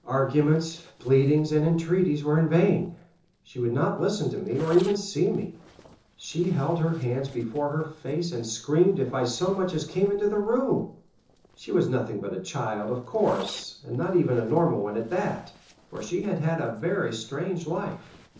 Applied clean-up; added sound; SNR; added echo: neural separator model SepFormer DNS4.